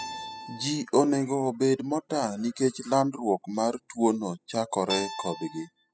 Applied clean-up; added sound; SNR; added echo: classical method spectral subtraction.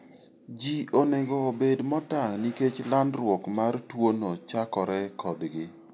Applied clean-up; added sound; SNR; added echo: none; none; none; none.